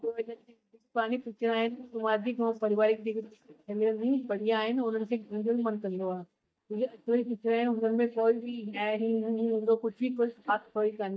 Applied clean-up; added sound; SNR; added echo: neural mask model DeepFilterNet 3.